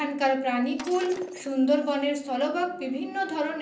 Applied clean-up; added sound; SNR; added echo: none; Shatter; 18 dB; reverberation time 0.6 s.